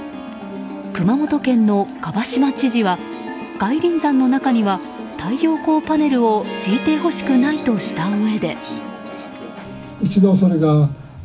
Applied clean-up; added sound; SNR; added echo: none; Harp; 17 dB; none.